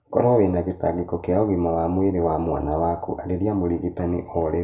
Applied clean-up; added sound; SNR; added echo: none; none; none; reverberation time 0.5 s.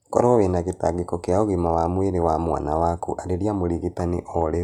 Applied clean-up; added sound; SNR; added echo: none; none; none; none.